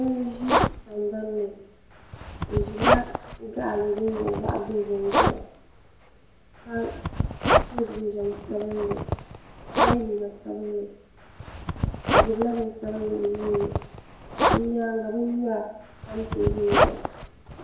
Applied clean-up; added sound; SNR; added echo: none; Zipper (clothing); -2 dB; reverberation time 0.8 s.